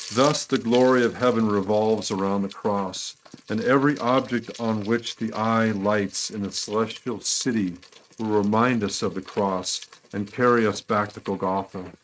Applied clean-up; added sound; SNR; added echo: neural mask model RNNoise.